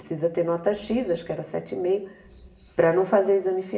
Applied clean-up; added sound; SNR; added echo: none; Wild animals; 20 dB; reverberation time 1.1 s.